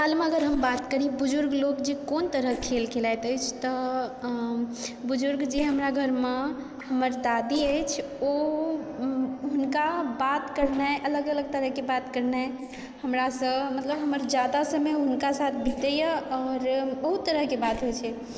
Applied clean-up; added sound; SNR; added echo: neural mask model Resemble Enhance denoiser.